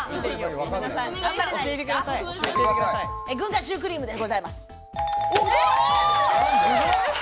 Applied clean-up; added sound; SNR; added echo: none; none; none; none.